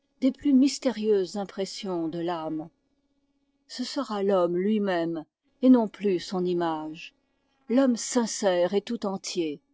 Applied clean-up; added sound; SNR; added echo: neural separator model SepFormer DNS4.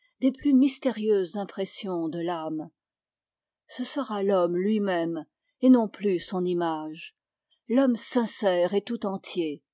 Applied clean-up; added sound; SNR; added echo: none; none; none; none.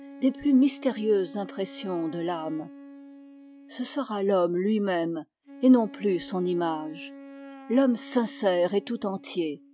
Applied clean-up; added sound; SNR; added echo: none; Wind instrument, woodwind instrument; 18 dB; none.